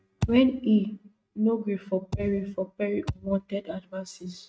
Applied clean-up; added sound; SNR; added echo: neural mask model RNNoise.